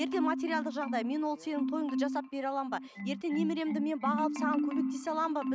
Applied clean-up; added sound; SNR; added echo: none; Marimba, xylophone; 2 dB; none.